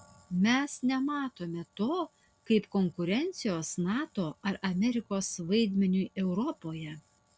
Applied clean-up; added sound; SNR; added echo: none; none; none; none.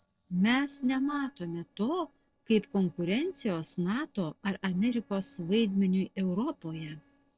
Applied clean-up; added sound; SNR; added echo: neural separator model SepFormer DNS4.